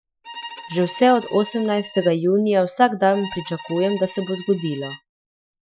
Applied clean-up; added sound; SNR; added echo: classical method Wiener filter.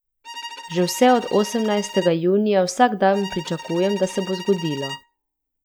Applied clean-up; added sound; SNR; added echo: none; Bowed string instrument; 15 dB; none.